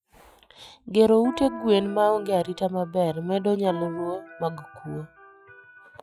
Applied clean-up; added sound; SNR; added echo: classical method log-MMSE.